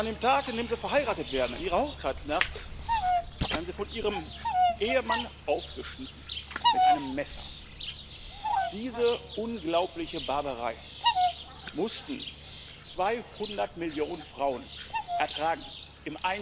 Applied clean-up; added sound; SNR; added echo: none; Bird vocalization, bird call, bird song; 0 dB; none.